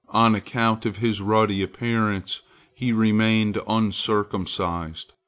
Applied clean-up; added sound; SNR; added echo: none; none; none; none.